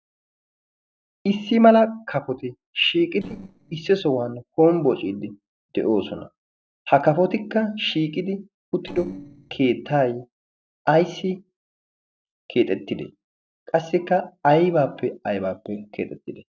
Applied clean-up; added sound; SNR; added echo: neural separator model SepFormer DNS4.